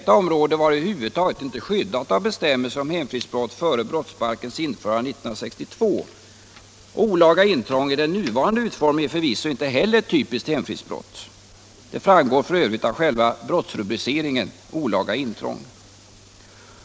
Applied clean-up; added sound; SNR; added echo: none; none; none; none.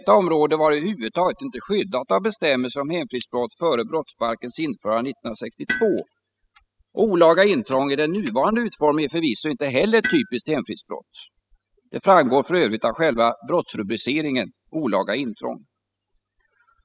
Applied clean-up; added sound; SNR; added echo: classical method spectral subtraction.